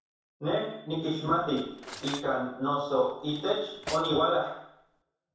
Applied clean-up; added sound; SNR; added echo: none; Cutlery, silverware; 16 dB; reverberation time 0.7 s.